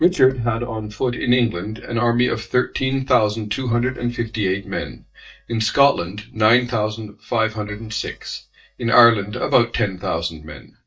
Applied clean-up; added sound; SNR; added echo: neural mask model DeepFilterNet 3.